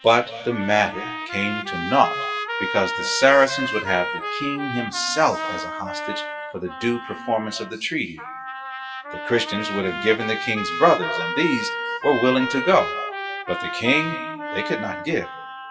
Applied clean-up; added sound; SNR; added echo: classical method WPE with log-MMSE.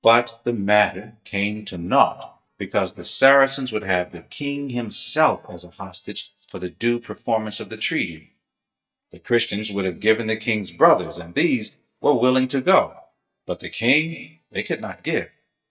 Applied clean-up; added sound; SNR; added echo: neural mask model DeepFilterNet 3.